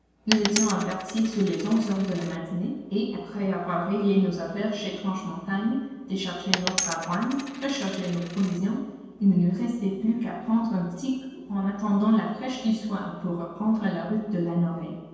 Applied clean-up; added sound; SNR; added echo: none; Coin (dropping); 7 dB; reverberation time 1.2 s.